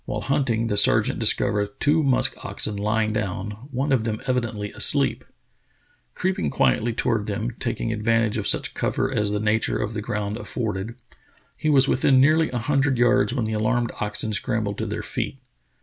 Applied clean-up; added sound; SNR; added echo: none; none; none; none.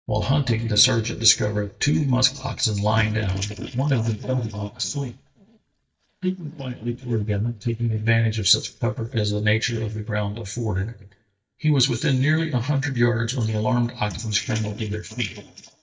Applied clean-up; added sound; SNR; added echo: neural mask model DeepFilterNet 3.